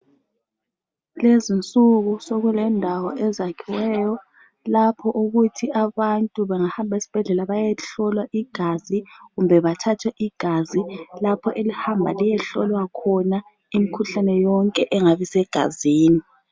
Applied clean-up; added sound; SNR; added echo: none; none; none; none.